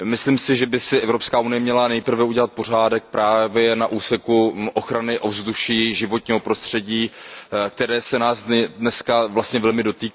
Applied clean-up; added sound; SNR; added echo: none; none; none; none.